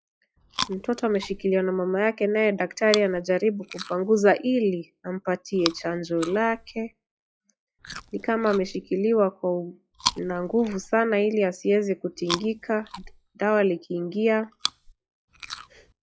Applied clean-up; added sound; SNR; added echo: classical method log-MMSE.